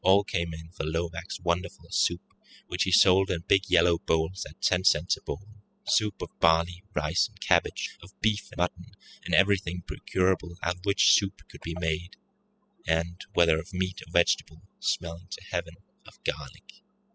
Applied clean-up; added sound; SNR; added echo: classical method spectral subtraction.